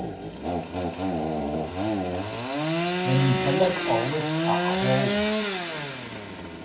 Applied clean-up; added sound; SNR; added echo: none; Sawing / Engine; -2 dB; reverberation time 0.3 s.